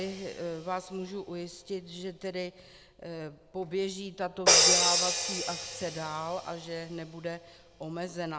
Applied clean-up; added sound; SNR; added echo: none; Crash cymbal; -4 dB; none.